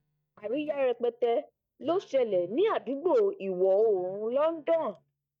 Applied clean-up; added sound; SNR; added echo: neural mask model DeepFilterNet 3.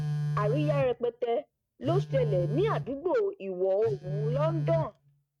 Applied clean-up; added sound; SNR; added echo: neural mask model RNNoise.